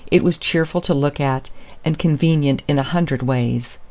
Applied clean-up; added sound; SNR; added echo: none; none; none; none.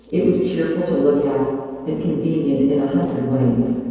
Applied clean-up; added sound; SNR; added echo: neural separator model SepFormer DNS4.